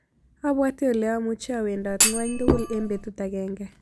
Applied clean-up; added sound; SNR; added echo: none; Thump, thud; -3 dB; none.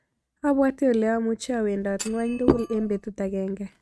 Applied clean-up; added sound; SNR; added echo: neural mask model RNNoise.